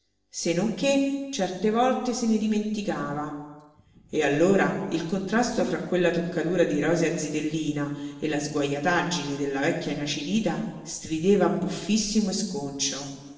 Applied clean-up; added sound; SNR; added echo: none; none; none; reverberation time 1.1 s.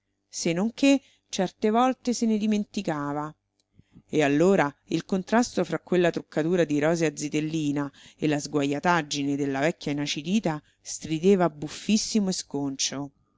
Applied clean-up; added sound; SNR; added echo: none; none; none; none.